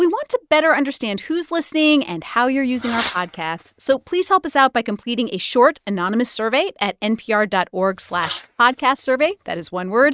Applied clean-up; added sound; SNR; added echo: neural mask model RNNoise.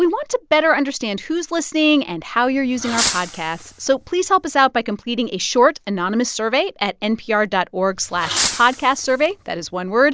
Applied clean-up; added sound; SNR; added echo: none; Fireworks; 9 dB; none.